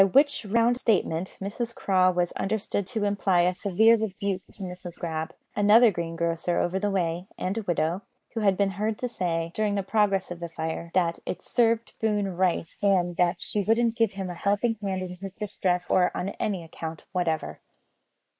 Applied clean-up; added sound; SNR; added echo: neural mask model Resemble Enhance denoiser.